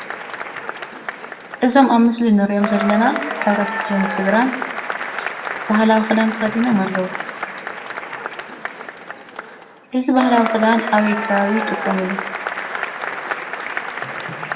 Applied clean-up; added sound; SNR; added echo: none; Applause / Crowd / Cheering; 6 dB; reverberation time 0.6 s.